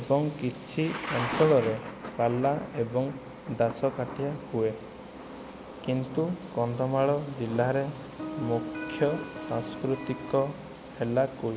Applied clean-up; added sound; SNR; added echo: none; Electric guitar + Thunder / Rain; 11 dB; none.